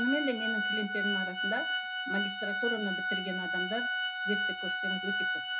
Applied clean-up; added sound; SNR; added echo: none; Organ; -4 dB; reverberation time 0.2 s.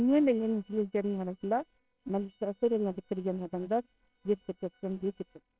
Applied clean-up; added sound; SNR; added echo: neural separator model SepFormer WHAMR!.